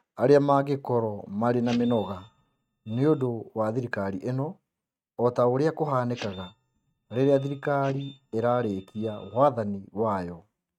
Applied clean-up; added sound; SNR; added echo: neural mask model RNNoise.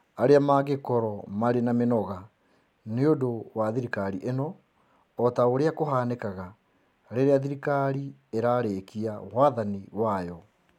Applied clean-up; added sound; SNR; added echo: none; none; none; none.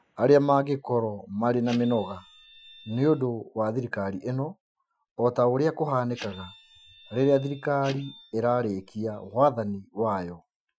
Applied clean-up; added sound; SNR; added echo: classical method Wiener filter.